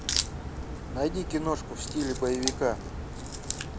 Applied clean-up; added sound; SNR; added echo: none; Crack; 2 dB; none.